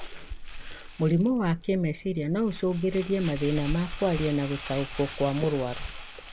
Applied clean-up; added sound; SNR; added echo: none; Crumpling, crinkling; 10 dB; none.